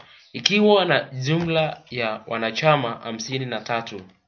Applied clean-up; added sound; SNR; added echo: none; none; none; none.